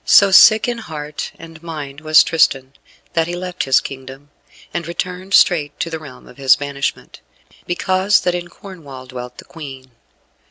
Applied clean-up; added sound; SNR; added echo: none; none; none; none.